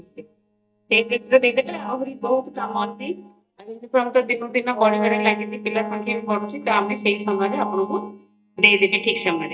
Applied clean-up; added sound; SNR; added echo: neural mask model DeepFilterNet 3.